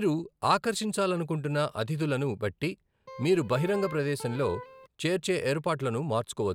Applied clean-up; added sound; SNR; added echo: none; Electric guitar; 14 dB; none.